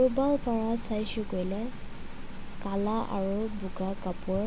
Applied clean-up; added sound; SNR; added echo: none; none; none; none.